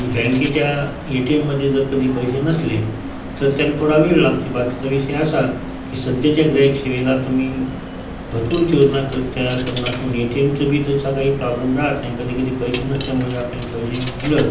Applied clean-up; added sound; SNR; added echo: none; Coin (dropping); 10 dB; reverberation time 0.6 s.